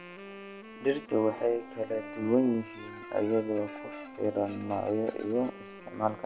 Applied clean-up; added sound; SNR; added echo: none; Squeak + Wind instrument, woodwind instrument; 15 dB; none.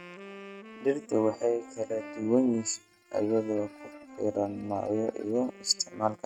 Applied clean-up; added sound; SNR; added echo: neural mask model RNNoise.